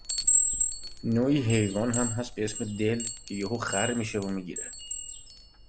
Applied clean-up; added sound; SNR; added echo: none; Chime; 0 dB; none.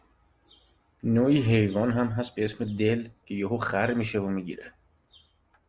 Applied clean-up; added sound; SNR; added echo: none; none; none; none.